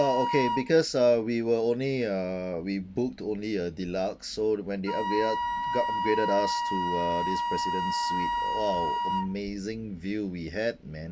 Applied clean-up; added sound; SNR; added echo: none; Wind instrument, woodwind instrument; 3 dB; none.